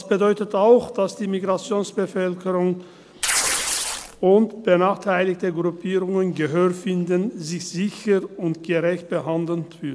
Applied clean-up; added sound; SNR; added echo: none; Tearing; 0 dB; none.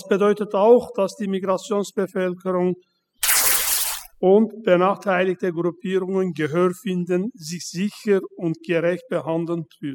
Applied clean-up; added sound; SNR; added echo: classical method spectral subtraction.